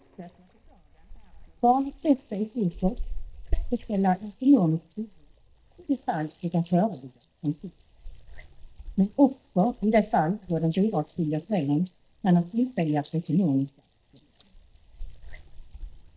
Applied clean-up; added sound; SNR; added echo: neural mask model DeepFilterNet 3.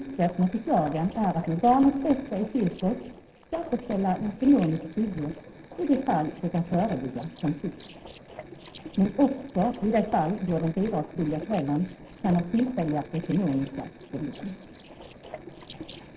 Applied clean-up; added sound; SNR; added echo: neural separator model SepFormer DNS4.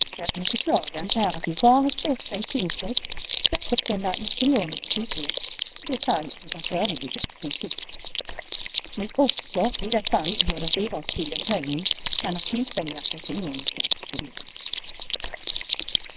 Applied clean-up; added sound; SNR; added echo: neural separator model SepFormer WHAMR!.